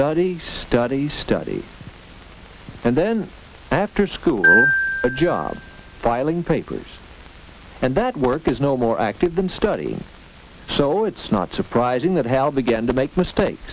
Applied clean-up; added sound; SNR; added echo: none; Glockenspiel; 1 dB; none.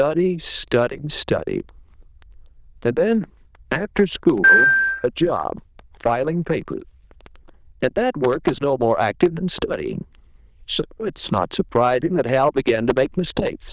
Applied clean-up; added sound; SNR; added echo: neural diffusion model UNIVERSE++.